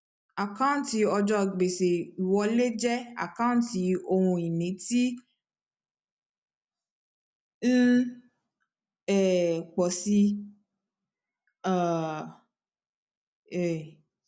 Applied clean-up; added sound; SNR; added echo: none; none; none; none.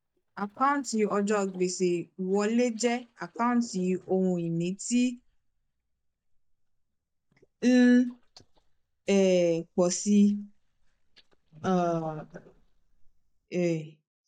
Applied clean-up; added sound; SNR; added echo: neural mask model DeepFilterNet 3.